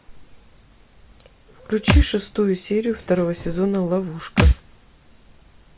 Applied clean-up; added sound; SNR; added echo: none; Thump, thud; -4 dB; none.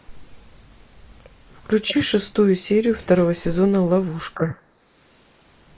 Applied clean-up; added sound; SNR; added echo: neural mask model Resemble Enhance denoiser.